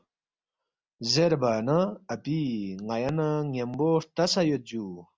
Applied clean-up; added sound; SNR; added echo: none; none; none; none.